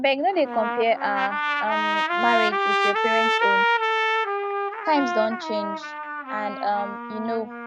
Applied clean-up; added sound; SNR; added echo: none; Trumpet; -1 dB; none.